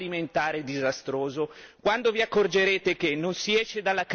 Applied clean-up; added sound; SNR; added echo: none; none; none; none.